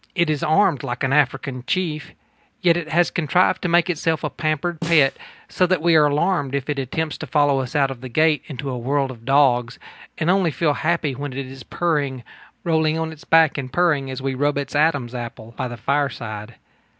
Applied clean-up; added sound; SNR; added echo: none; Snare drum; 14 dB; none.